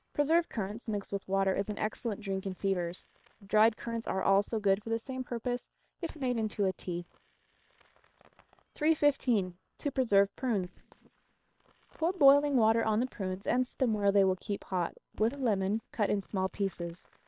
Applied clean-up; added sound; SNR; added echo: neural separator model SepFormer WHAM!.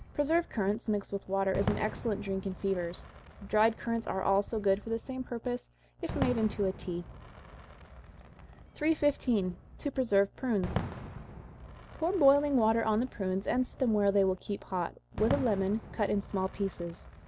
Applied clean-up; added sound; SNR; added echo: none; Fireworks; 12 dB; none.